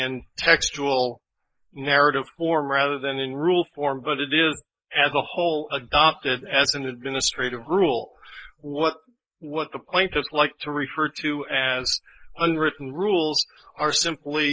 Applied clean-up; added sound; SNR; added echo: neural mask model Resemble Enhance denoiser.